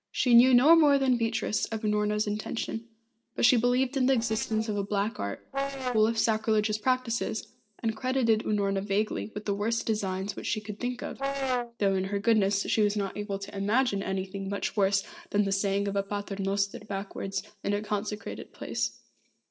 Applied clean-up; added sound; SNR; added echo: neural separator model SepFormer DNS4.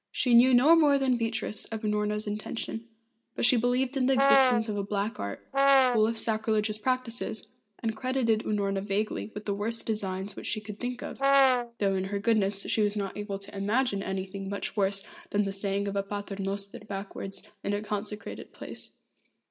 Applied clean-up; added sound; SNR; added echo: none; Brass instrument; -3 dB; reverberation time 0.5 s.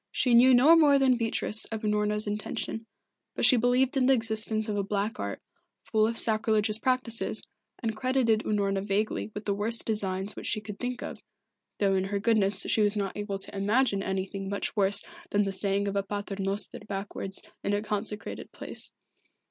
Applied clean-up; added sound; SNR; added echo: none; none; none; none.